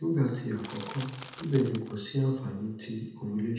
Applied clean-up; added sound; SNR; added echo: none; Crushing; 15 dB; reverberation time 0.9 s.